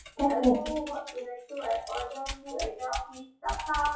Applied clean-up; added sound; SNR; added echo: classical method WPE with log-MMSE.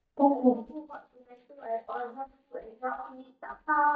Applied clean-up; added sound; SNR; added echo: neural mask model DeepFilterNet 3.